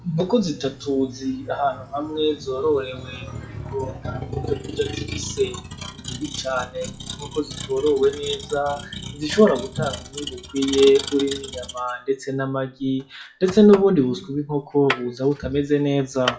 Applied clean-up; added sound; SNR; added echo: classical method WPE with log-MMSE.